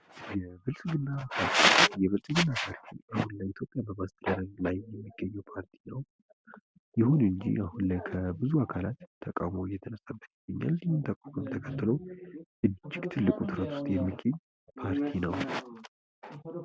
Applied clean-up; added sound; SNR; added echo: none; none; none; none.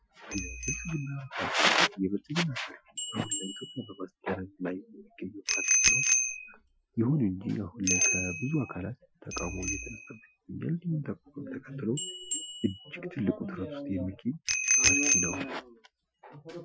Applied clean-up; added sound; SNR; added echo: classical method Wiener filter.